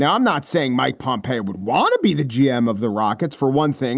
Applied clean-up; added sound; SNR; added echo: none; none; none; none.